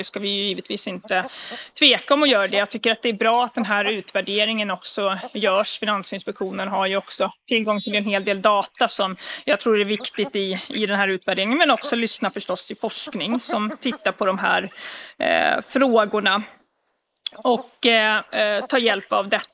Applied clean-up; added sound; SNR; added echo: neural mask model Resemble Enhance denoiser.